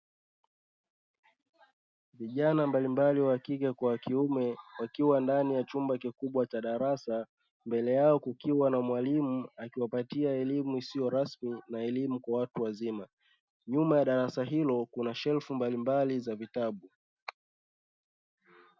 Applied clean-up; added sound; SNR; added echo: none; none; none; none.